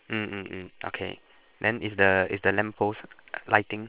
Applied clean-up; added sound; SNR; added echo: neural separator model SepFormer WHAM!.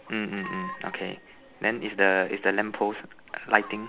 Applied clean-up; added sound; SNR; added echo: none; Glockenspiel + Chicken, rooster; 17 dB; none.